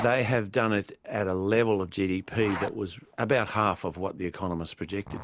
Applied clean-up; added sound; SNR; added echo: none; Zipper (clothing); 17 dB; none.